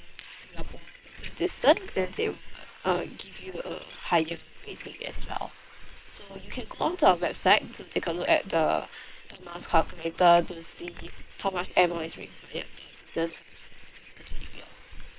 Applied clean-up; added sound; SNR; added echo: neural separator model SepFormer WHAM!.